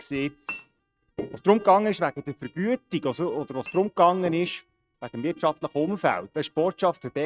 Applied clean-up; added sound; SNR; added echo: neural mask model RNNoise.